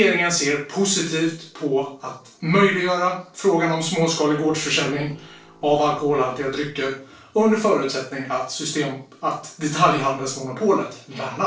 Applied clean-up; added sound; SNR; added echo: neural separator model SepFormer DNS4.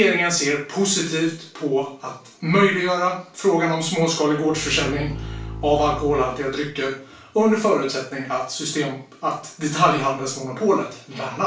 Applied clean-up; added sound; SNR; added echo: none; Bowed string instrument; 11 dB; reverberation time 0.3 s.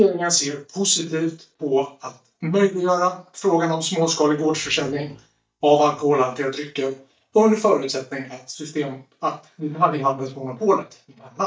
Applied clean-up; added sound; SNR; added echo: neural mask model DeepFilterNet 3.